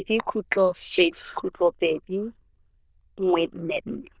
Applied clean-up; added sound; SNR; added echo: neural diffusion model UNIVERSE++.